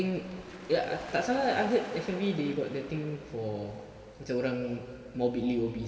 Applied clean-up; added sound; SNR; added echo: none; Waves, surf; 17 dB; reverberation time 2.4 s.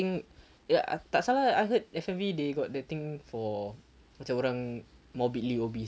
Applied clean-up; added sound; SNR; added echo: none; none; none; none.